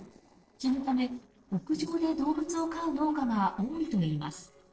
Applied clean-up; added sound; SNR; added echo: neural separator model SepFormer DNS4.